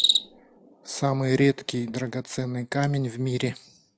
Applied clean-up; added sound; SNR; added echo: neural mask model RNNoise.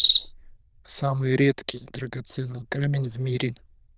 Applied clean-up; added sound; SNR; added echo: neural diffusion model UNIVERSE++.